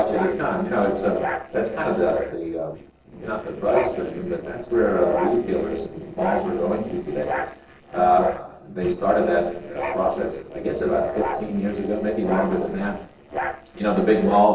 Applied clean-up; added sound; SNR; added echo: neural separator model SepFormer DNS4.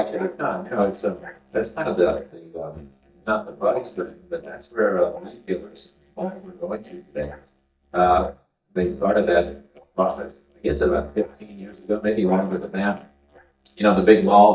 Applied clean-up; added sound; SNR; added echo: neural mask model DeepFilterNet 3.